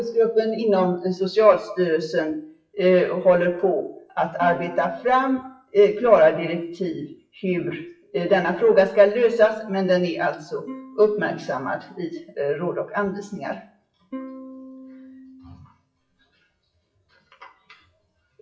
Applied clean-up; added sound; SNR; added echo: classical method WPE with log-MMSE.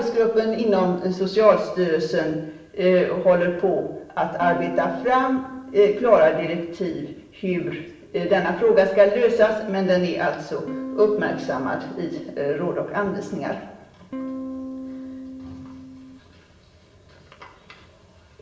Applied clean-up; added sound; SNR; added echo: none; Electric guitar / Strum; 12 dB; reverberation time 0.7 s.